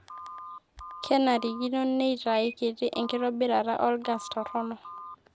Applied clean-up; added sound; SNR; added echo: none; Telephone; 16 dB; none.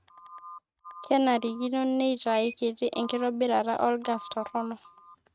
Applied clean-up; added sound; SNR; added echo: neural mask model RNNoise.